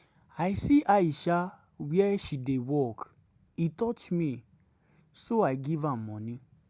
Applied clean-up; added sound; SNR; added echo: none; none; none; none.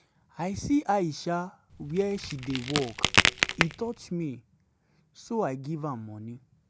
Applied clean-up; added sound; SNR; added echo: none; Crack; -3 dB; none.